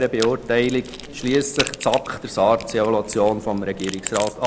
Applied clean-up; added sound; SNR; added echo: neural mask model Resemble Enhance denoiser.